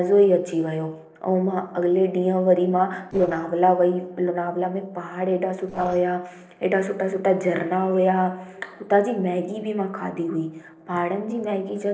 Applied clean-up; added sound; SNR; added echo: neural separator model SepFormer DNS4.